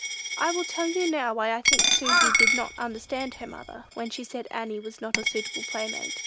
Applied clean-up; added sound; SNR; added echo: none; Crow + Coin (dropping); -4 dB; none.